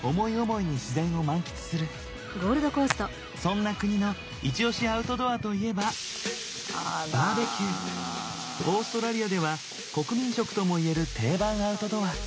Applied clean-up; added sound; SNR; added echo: none; Hands; 18 dB; none.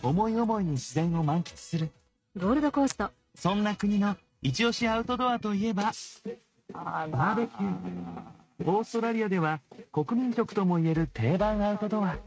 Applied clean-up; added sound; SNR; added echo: neural mask model RNNoise.